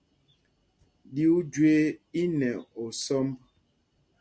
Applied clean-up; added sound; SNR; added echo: none; none; none; none.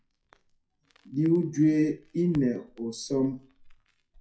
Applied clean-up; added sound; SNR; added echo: classical method WPE with log-MMSE.